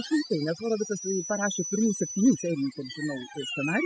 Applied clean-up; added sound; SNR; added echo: classical method spectral subtraction.